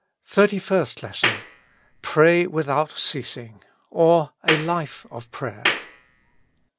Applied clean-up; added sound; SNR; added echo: none; Clapping; 4 dB; none.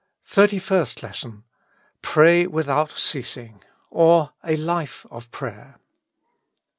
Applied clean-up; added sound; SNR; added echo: none; none; none; none.